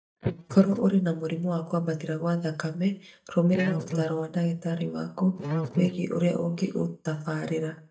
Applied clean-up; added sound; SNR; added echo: neural mask model DeepFilterNet 3.